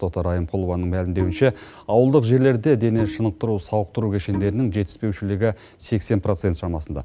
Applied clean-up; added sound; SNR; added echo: none; Bowed string instrument; 14 dB; none.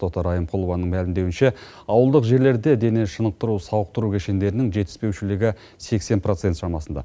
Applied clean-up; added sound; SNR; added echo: none; none; none; none.